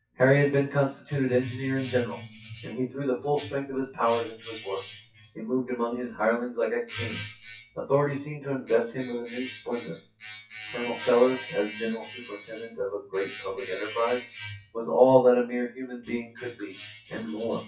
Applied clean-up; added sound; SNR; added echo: classical method WPE with log-MMSE.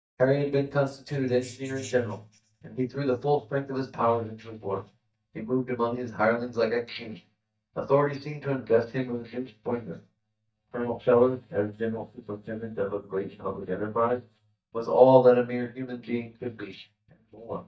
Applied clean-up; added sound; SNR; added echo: neural mask model DeepFilterNet 3.